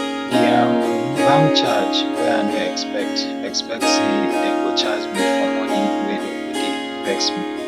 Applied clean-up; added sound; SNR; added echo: none; Harp; -4 dB; none.